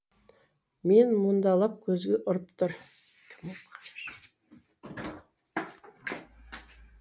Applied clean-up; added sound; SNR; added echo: none; none; none; none.